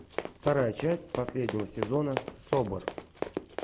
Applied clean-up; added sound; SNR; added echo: none; Run; 6 dB; none.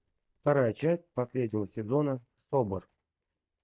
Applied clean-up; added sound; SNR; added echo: neural mask model DeepFilterNet 3.